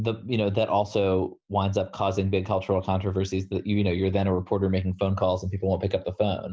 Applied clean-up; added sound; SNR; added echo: none; none; none; none.